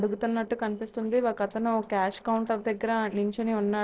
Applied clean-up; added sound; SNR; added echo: neural separator model SepFormer DNS4.